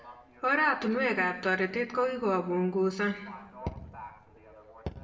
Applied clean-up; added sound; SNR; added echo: none; Livestock, farm animals, working animals; 20 dB; reverberation time 0.7 s.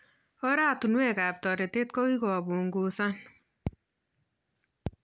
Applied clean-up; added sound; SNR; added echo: none; none; none; none.